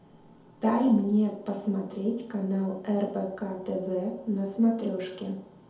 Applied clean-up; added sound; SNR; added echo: none; none; none; reverberation time 1.9 s.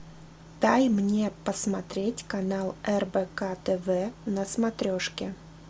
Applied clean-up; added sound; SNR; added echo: none; none; none; none.